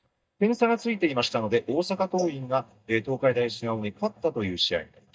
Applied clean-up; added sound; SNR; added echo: neural mask model DeepFilterNet 3.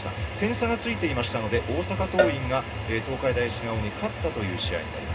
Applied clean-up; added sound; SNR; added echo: none; Cowbell; 5 dB; reverberation time 0.2 s.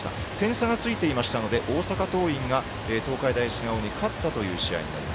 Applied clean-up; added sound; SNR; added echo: none; none; none; none.